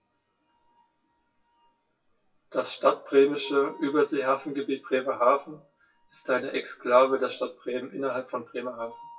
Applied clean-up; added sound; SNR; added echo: classical method WPE with log-MMSE.